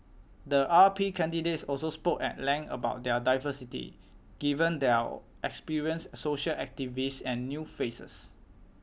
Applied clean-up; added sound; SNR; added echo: none; none; none; none.